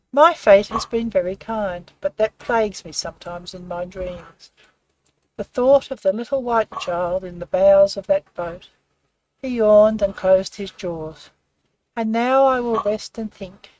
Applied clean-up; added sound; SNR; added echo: neural mask model RNNoise.